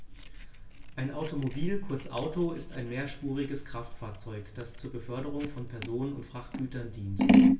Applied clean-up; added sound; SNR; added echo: none; Scissors; -3 dB; reverberation time 0.2 s.